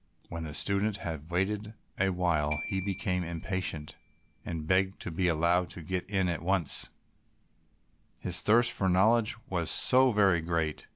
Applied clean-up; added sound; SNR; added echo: none; Glockenspiel; 16 dB; none.